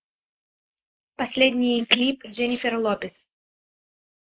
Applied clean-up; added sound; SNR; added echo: neural mask model Resemble Enhance denoiser.